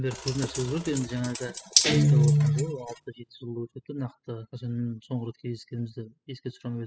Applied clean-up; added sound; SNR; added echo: classical method spectral subtraction.